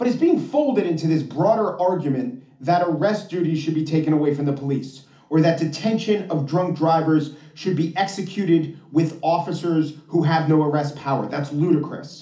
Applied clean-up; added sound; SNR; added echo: none; none; none; reverberation time 0.4 s.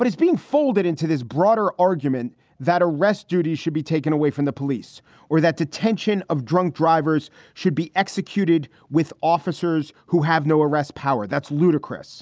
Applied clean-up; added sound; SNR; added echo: none; none; none; none.